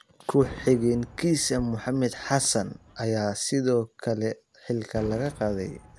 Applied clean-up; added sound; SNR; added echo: none; Fireworks; 19 dB; none.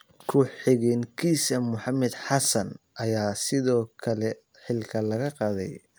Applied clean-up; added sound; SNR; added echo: none; none; none; none.